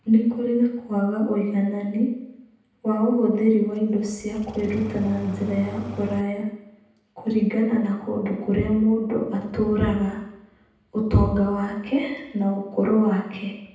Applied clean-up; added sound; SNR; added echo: none; Engine starting; 13 dB; reverberation time 0.9 s.